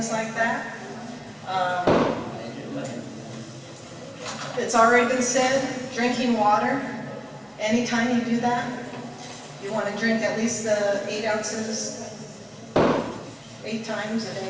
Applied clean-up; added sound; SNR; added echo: none; Explosion; -3 dB; reverberation time 2.4 s.